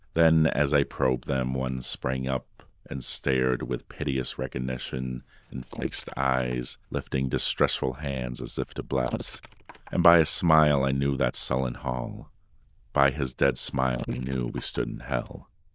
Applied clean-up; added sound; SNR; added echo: neural diffusion model UNIVERSE++.